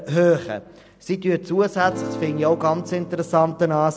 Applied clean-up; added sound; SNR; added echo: none; Acoustic guitar / Strum; 11 dB; none.